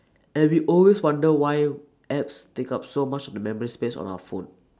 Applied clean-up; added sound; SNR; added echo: none; none; none; none.